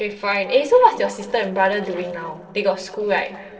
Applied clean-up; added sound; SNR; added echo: neural separator model SepFormer DNS4.